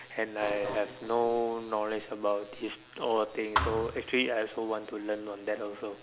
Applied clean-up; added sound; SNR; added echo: none; Thump, thud; 3 dB; none.